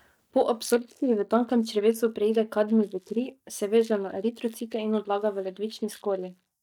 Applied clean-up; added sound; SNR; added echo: neural mask model DeepFilterNet 3.